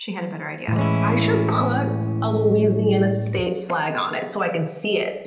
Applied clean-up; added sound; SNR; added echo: none; Electric guitar / Strum; 0 dB; reverberation time 0.9 s.